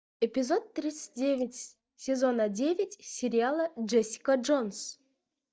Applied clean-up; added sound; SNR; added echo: neural mask model DeepFilterNet 3.